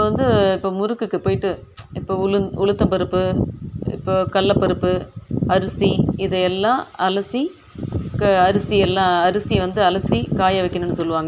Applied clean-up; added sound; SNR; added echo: none; none; none; none.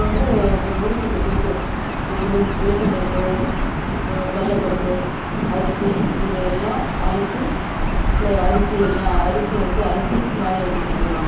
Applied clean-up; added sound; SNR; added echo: none; Gull, seagull / Ocean; -1 dB; reverberation time 0.8 s.